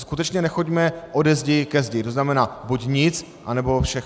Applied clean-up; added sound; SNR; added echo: none; none; none; none.